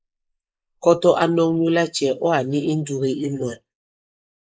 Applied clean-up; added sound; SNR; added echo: neural mask model Resemble Enhance denoiser.